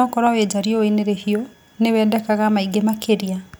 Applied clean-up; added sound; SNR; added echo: none; none; none; none.